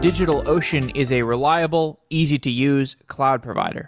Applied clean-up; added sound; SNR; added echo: none; none; none; none.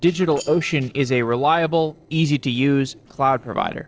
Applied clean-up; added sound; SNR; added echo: neural separator model SepFormer DNS4.